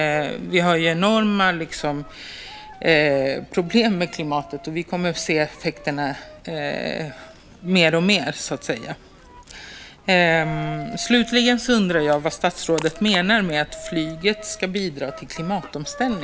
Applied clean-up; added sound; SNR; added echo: none; Coin (dropping); 18 dB; none.